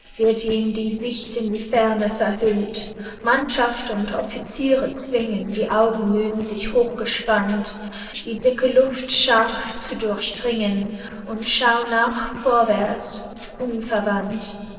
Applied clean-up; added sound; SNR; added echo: neural separator model SepFormer DNS4.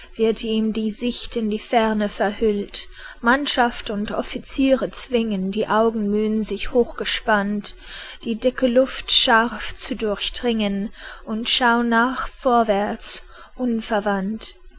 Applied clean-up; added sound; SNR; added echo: none; none; none; none.